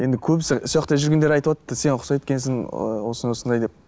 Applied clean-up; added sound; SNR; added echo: none; none; none; none.